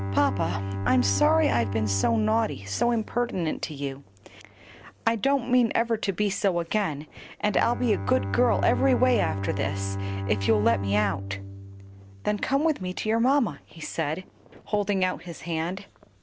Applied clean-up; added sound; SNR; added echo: none; Bowed string instrument; 7 dB; none.